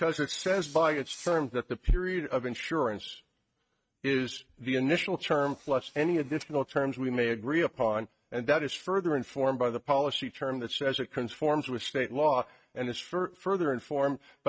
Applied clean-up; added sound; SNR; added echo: neural mask model RNNoise.